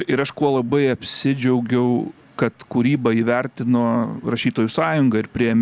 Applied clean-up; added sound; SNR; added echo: none; none; none; none.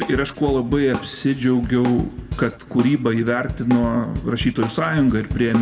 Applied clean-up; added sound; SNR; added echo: none; Drum kit; 11 dB; reverberation time 1.2 s.